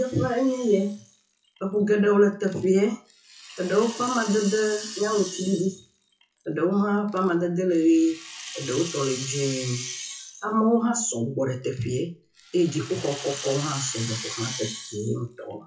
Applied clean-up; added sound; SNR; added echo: classical method WPE with log-MMSE.